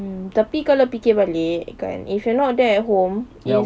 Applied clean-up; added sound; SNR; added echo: none; none; none; none.